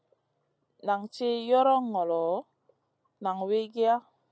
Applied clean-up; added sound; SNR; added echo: none; none; none; none.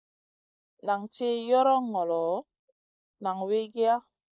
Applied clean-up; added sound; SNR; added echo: neural mask model Resemble Enhance denoiser.